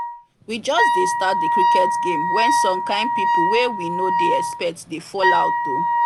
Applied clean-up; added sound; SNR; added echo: none; Wind instrument, woodwind instrument; -5 dB; none.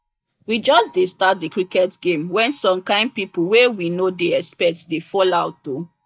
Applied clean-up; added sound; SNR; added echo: neural mask model DeepFilterNet 3.